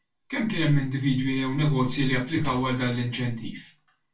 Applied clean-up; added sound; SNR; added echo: none; Gunshot, gunfire; 20 dB; reverberation time 0.2 s.